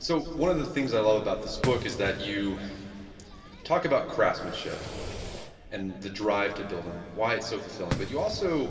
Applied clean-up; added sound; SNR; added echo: none; Fireworks; 11 dB; reverberation time 2.6 s.